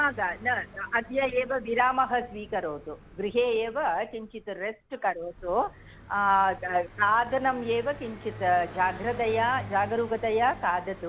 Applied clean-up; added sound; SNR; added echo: none; Car passing by; 17 dB; none.